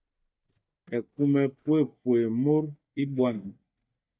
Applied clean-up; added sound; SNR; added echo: neural mask model DeepFilterNet 3.